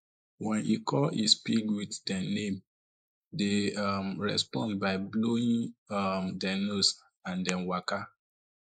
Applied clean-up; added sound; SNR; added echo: neural mask model Resemble Enhance denoiser.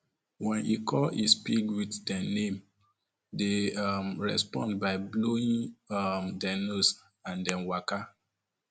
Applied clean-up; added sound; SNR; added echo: none; none; none; none.